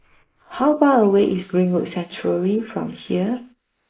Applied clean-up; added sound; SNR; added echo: neural mask model Resemble Enhance denoiser.